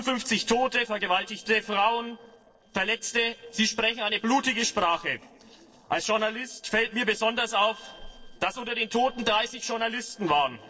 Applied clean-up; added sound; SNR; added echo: neural separator model SepFormer DNS4.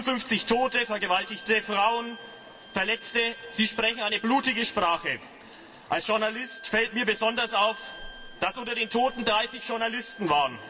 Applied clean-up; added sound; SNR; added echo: none; Wind instrument, woodwind instrument; 19 dB; reverberation time 2.4 s.